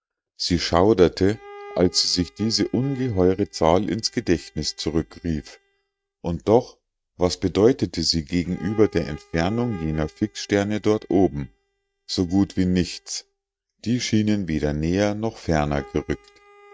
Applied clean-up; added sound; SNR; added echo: neural mask model RNNoise.